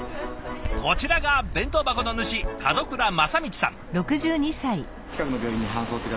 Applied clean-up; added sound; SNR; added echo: none; Fixed-wing aircraft, airplane; 8 dB; none.